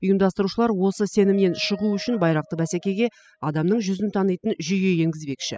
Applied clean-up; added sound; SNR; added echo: classical method spectral subtraction.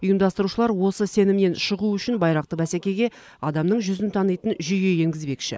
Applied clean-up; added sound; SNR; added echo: neural mask model Resemble Enhance denoiser.